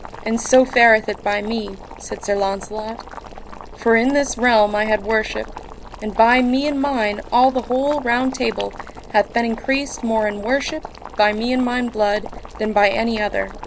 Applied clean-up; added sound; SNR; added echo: none; Boiling; 15 dB; none.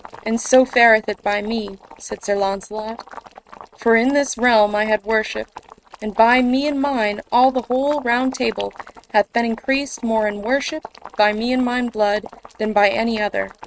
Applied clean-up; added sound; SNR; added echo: neural mask model RNNoise.